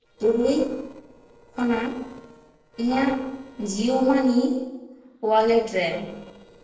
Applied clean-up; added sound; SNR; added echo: neural separator model SepFormer DNS4.